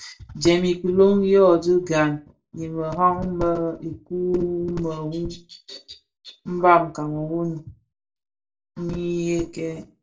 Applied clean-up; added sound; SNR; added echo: none; none; none; reverberation time 0.2 s.